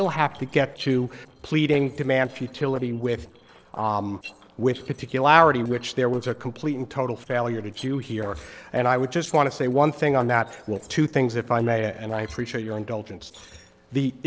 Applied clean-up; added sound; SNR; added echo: neural separator model SepFormer DNS4.